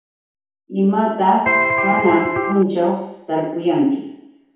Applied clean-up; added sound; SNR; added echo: none; Electric guitar; -1 dB; reverberation time 0.9 s.